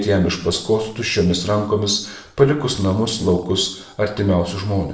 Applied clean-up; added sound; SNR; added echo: neural separator model SepFormer DNS4.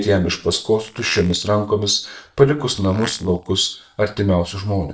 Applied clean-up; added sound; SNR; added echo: neural mask model DeepFilterNet 3.